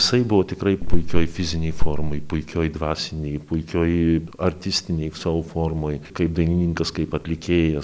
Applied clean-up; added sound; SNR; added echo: none; none; none; none.